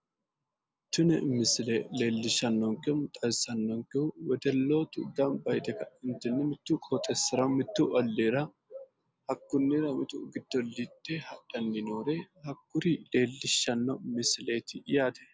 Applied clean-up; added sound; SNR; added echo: none; none; none; none.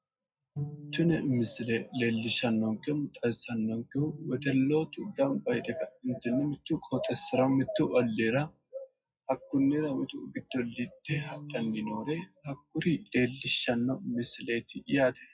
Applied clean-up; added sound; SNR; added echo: classical method WPE with log-MMSE.